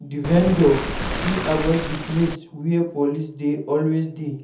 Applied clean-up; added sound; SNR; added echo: none; Waves, surf; 6 dB; reverberation time 0.7 s.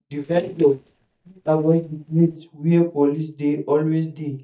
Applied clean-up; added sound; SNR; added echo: neural mask model DeepFilterNet 3.